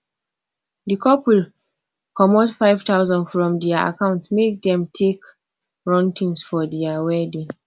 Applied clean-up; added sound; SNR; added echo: none; none; none; none.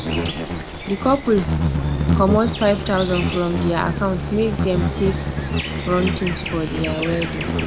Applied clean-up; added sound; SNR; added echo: none; Insect; 1 dB; none.